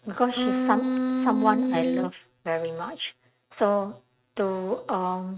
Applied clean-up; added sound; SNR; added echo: neural mask model RNNoise.